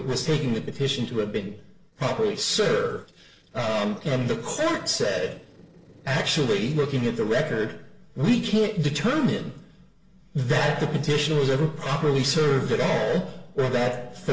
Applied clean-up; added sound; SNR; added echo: neural separator model SepFormer DNS4.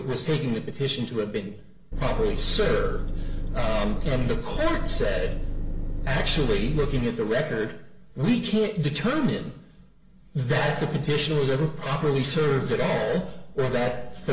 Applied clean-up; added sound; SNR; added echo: none; Engine; 1 dB; reverberation time 0.5 s.